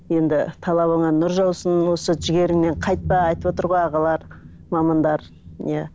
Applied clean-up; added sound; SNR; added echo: none; Thunder; 15 dB; none.